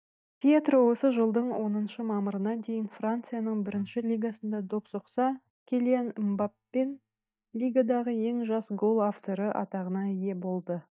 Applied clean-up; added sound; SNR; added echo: neural mask model DeepFilterNet 3.